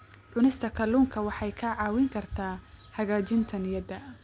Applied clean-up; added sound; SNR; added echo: none; none; none; none.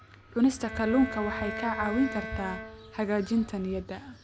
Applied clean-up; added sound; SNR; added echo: none; Bowed string instrument; 10 dB; none.